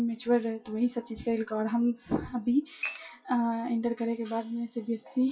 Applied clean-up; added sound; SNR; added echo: classical method WPE with log-MMSE.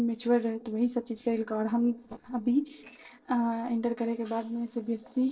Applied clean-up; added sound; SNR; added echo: neural separator model SepFormer DNS4.